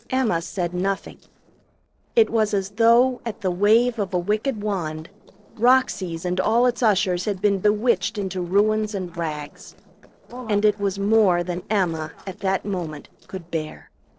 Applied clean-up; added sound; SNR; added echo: neural separator model SepFormer DNS4.